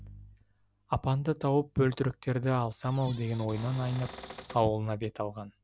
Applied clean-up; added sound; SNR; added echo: none; Cupboard open or close / Door; 15 dB; none.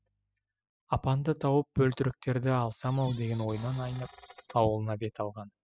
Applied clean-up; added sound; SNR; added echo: classical method spectral subtraction.